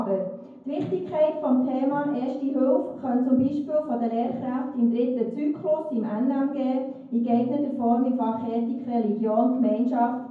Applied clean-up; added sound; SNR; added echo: none; none; none; reverberation time 0.9 s.